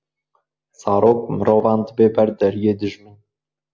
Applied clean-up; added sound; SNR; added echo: none; none; none; none.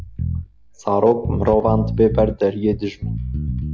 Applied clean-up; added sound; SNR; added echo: none; Bass guitar; 5 dB; none.